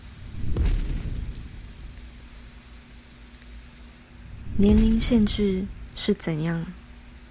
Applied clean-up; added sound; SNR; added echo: none; Fire; 2 dB; none.